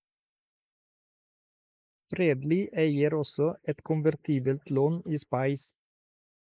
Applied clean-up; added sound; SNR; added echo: neural mask model Resemble Enhance denoiser.